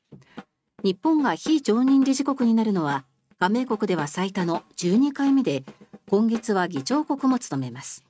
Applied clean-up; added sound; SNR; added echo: neural mask model RNNoise.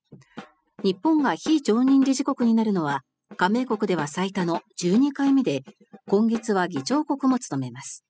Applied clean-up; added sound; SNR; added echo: classical method spectral subtraction.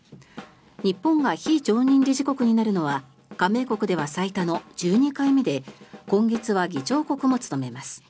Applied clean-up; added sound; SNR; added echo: none; Drum / Drum kit; 18 dB; none.